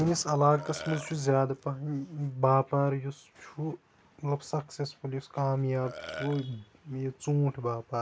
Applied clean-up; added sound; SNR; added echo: none; Burping, eructation; 12 dB; none.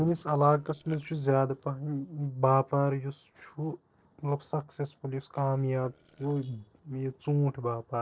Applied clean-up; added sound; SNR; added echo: neural separator model SepFormer DNS4.